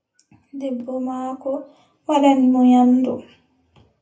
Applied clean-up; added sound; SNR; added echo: none; none; none; reverberation time 0.3 s.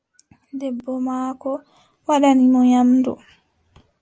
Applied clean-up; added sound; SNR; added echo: none; none; none; none.